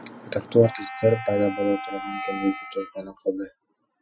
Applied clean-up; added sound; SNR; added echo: classical method Wiener filter.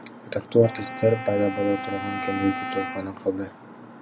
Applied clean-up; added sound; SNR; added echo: none; Wind instrument, woodwind instrument; 9 dB; none.